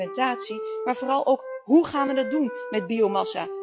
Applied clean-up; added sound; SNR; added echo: classical method log-MMSE.